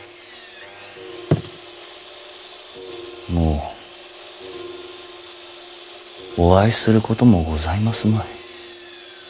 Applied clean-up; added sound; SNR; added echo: none; Sawing; 19 dB; none.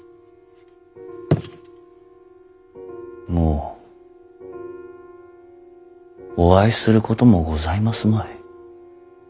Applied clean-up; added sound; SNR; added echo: none; none; none; none.